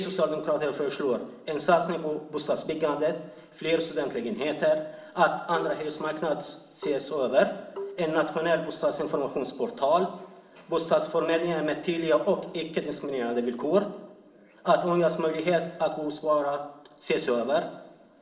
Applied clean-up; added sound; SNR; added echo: none; Marimba, xylophone; 13 dB; reverberation time 1.4 s.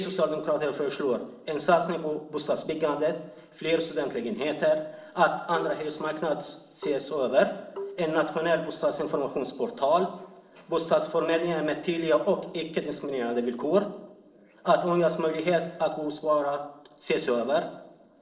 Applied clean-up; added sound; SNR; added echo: neural separator model SepFormer DNS4.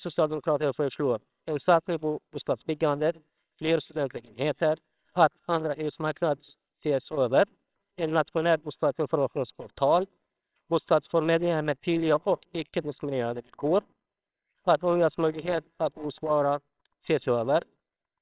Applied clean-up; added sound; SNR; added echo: neural separator model SepFormer WHAMR!.